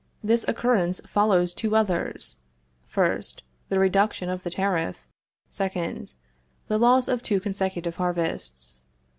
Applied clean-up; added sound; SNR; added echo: none; none; none; none.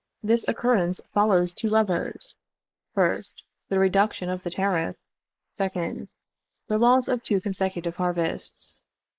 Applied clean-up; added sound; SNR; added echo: neural mask model Resemble Enhance denoiser.